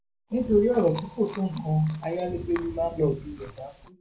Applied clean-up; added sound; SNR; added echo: none; Chewing, mastication; 15 dB; reverberation time 0.2 s.